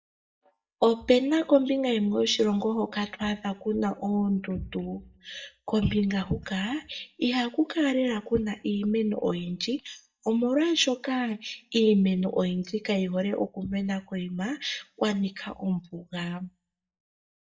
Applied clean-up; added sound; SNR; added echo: neural mask model DeepFilterNet 3.